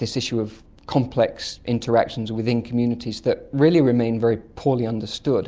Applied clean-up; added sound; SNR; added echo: none; none; none; none.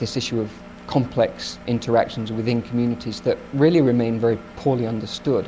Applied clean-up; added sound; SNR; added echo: none; Engine; 19 dB; none.